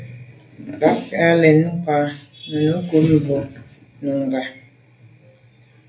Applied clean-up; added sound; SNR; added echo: none; none; none; reverberation time 0.3 s.